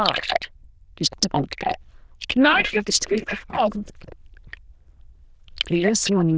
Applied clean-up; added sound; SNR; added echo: neural diffusion model UNIVERSE++.